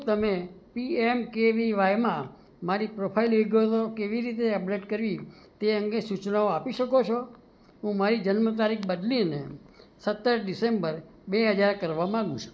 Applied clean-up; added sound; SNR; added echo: none; none; none; none.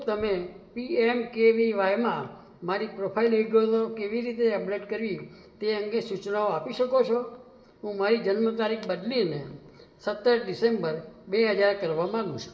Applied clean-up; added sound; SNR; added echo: none; none; none; reverberation time 0.9 s.